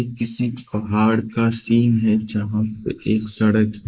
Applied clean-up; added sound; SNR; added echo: neural mask model Resemble Enhance denoiser.